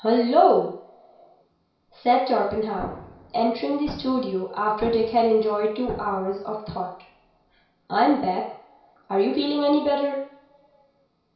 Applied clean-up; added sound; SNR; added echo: none; Explosion; 17 dB; reverberation time 0.6 s.